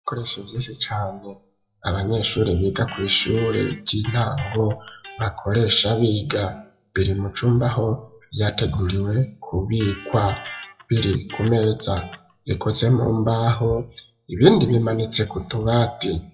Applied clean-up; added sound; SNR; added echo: classical method WPE with log-MMSE.